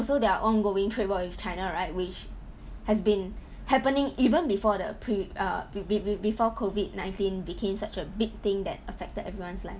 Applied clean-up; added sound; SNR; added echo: none; none; none; none.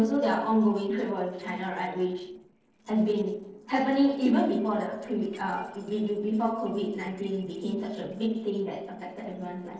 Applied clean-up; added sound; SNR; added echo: neural separator model SepFormer DNS4.